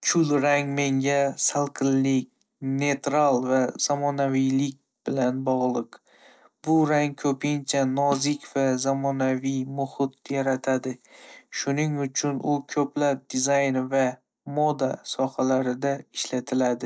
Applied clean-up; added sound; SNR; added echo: neural separator model SepFormer DNS4.